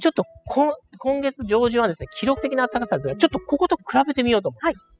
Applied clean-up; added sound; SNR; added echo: classical method spectral subtraction.